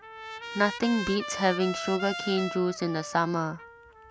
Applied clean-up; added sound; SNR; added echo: none; Trumpet; 9 dB; none.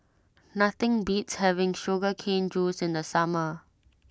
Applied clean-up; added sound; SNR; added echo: none; none; none; none.